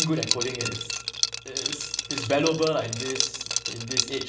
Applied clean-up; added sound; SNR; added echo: none; Liquid; 0 dB; reverberation time 0.9 s.